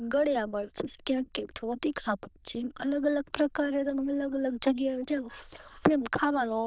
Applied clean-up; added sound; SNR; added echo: neural diffusion model UNIVERSE++.